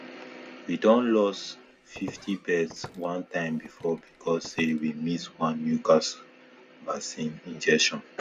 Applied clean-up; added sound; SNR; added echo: none; Walk, footsteps; 20 dB; none.